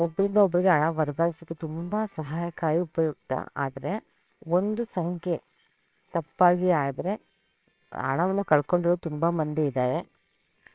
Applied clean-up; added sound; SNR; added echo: neural separator model SepFormer WHAMR!.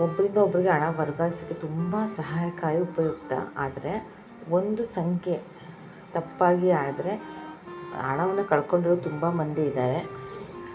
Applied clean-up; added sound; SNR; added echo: none; Wind instrument, woodwind instrument; 17 dB; reverberation time 1.7 s.